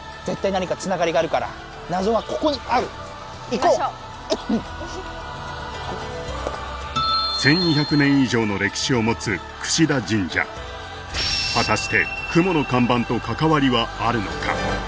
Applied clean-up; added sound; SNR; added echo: none; none; none; none.